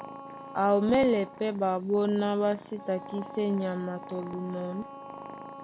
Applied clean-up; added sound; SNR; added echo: none; Wind instrument, woodwind instrument + Purr; 14 dB; none.